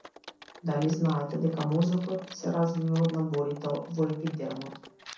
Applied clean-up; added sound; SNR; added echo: none; Typing; 19 dB; reverberation time 0.6 s.